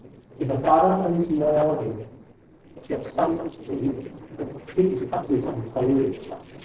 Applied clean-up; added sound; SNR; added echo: neural separator model SepFormer DNS4.